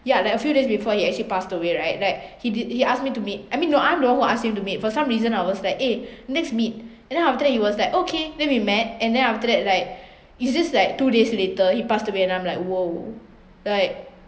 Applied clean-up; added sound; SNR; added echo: none; none; none; none.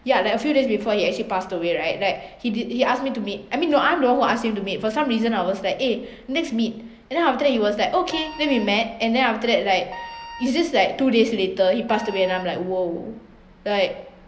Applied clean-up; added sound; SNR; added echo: none; Wind instrument, woodwind instrument; 17 dB; none.